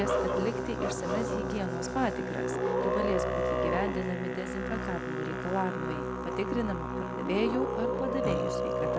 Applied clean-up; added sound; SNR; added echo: none; Musical instrument; -3 dB; none.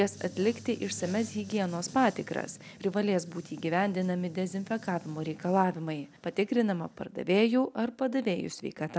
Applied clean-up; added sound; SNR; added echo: none; none; none; none.